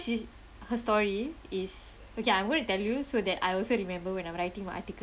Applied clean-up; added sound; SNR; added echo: none; none; none; none.